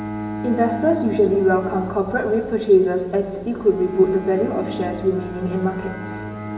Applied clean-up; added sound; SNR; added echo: none; Bowed string instrument; 11 dB; reverberation time 1.9 s.